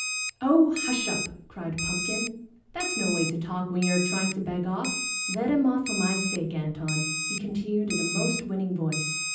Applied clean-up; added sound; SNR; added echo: none; Alarm; 5 dB; reverberation time 0.6 s.